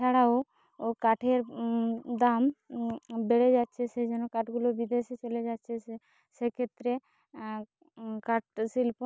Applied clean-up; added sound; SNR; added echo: none; none; none; none.